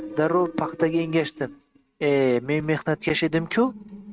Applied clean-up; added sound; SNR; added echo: neural mask model RNNoise.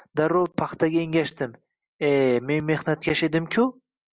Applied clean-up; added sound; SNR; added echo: none; none; none; none.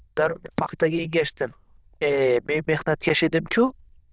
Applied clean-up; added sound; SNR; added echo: neural diffusion model UNIVERSE++.